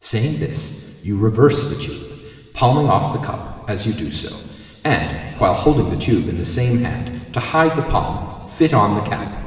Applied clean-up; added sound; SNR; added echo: none; none; none; reverberation time 2.1 s.